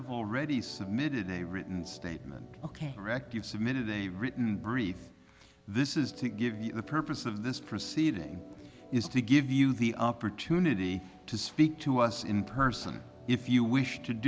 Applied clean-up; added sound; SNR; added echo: none; Organ; 19 dB; none.